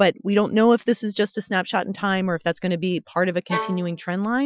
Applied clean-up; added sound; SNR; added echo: classical method Wiener filter.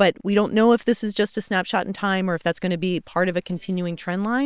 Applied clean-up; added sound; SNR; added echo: neural separator model SepFormer WHAM!.